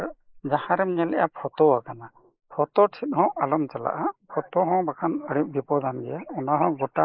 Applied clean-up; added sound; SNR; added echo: neural mask model Resemble Enhance denoiser.